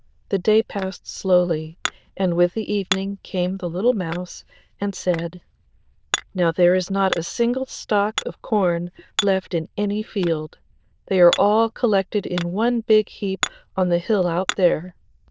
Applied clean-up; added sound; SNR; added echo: neural diffusion model UNIVERSE++.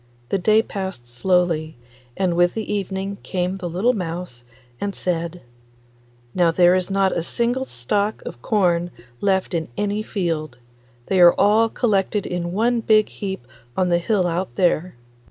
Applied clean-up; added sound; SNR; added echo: none; none; none; none.